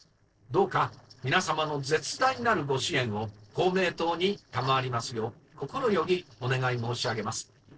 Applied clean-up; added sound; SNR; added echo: neural separator model SepFormer DNS4.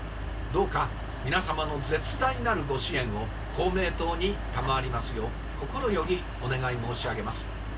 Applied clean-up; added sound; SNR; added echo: none; Mechanical fan; 3 dB; reverberation time 0.1 s.